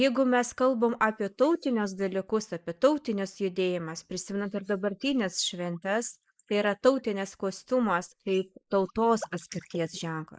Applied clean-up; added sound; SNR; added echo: neural mask model Resemble Enhance denoiser.